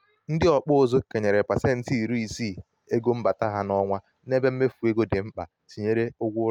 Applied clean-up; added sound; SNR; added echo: none; none; none; none.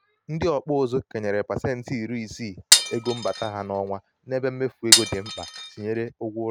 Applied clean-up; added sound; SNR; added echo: none; Glass; -5 dB; none.